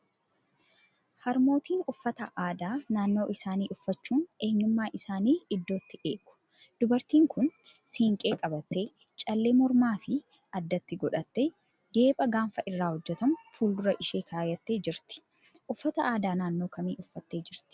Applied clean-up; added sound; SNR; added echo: none; none; none; none.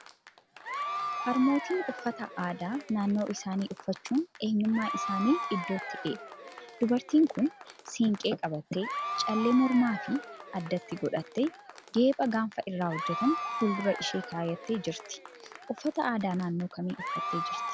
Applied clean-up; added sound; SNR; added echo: none; Applause / Crowd / Cheering; 8 dB; none.